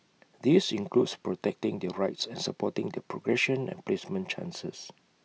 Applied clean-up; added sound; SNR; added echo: none; none; none; none.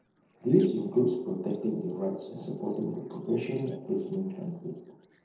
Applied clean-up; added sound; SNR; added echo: neural separator model SepFormer DNS4.